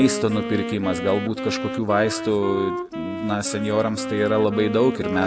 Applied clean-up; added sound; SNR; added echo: none; Wind instrument, woodwind instrument; 7 dB; none.